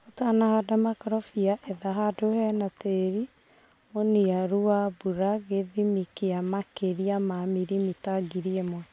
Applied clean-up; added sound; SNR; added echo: none; none; none; none.